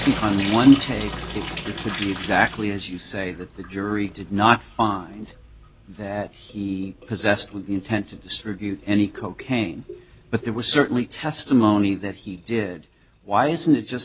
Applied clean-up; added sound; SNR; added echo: none; Drip / Sink (filling or washing); 13 dB; none.